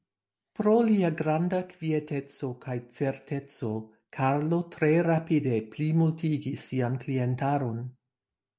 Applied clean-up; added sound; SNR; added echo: none; none; none; none.